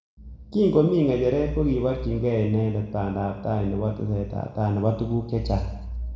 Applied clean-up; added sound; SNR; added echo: none; none; none; reverberation time 0.9 s.